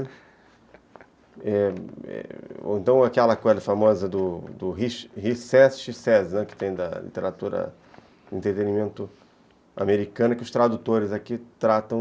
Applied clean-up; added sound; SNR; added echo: none; none; none; none.